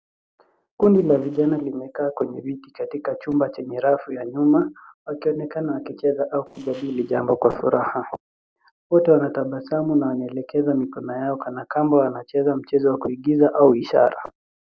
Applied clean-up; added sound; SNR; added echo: neural separator model SepFormer DNS4.